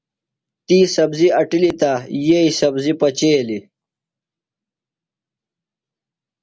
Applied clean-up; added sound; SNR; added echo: none; none; none; none.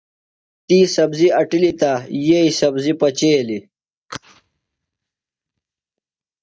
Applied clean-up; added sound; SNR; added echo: neural mask model DeepFilterNet 3.